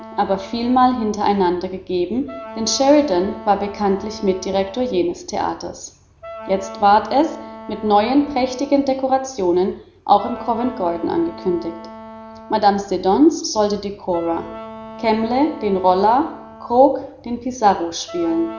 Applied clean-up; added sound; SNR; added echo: none; Wind instrument, woodwind instrument; 18 dB; none.